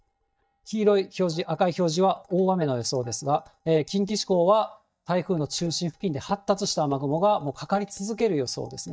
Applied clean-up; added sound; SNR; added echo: neural mask model DeepFilterNet 3.